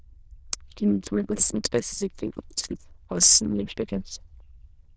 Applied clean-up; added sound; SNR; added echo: neural diffusion model UNIVERSE++.